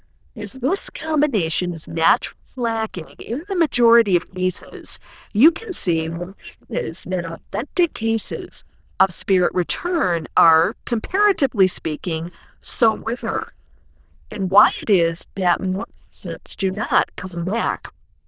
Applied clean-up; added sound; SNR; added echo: neural diffusion model UNIVERSE++.